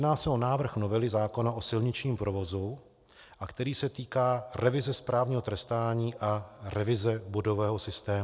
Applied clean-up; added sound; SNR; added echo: none; none; none; none.